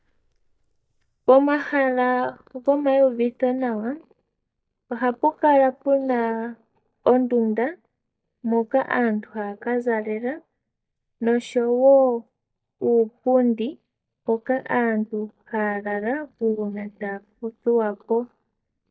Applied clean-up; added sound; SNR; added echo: neural mask model DeepFilterNet 3.